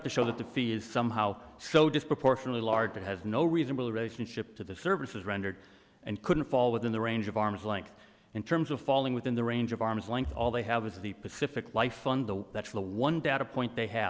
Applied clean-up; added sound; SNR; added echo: none; Fireworks; 15 dB; none.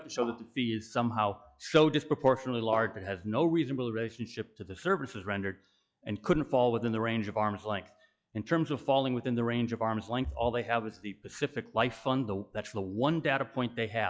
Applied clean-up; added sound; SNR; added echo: classical method log-MMSE.